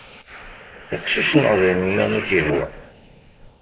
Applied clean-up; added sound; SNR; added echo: neural mask model Resemble Enhance denoiser.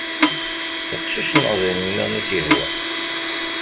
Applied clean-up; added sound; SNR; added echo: none; Microwave oven / Bell + Domestic sounds, home sounds; -3 dB; none.